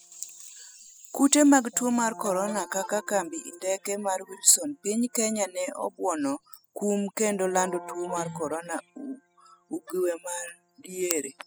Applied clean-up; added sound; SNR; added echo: classical method spectral subtraction.